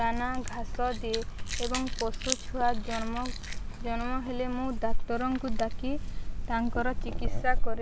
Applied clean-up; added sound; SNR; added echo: none; Chewing, mastication; -4 dB; none.